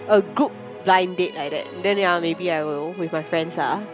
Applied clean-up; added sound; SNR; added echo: none; Musical instrument; 15 dB; none.